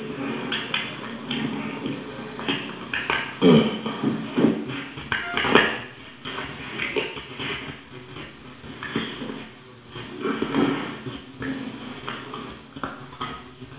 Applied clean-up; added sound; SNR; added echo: none; Trumpet; 15 dB; reverberation time 0.7 s.